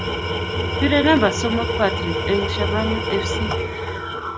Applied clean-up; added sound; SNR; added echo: none; Tools; 0 dB; none.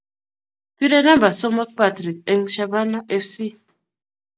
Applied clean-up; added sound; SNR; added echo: none; none; none; none.